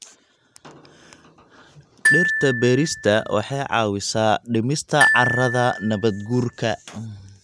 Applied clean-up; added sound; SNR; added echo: none; Glockenspiel; 1 dB; none.